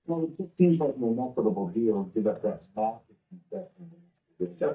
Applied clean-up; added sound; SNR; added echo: neural mask model DeepFilterNet 3.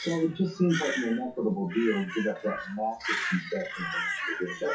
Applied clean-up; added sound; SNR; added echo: classical method WPE with log-MMSE.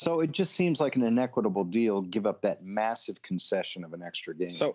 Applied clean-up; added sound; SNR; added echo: none; none; none; none.